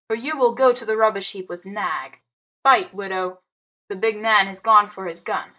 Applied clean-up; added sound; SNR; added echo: neural mask model Resemble Enhance denoiser.